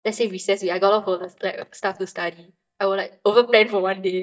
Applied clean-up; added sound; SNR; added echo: neural mask model DeepFilterNet 3.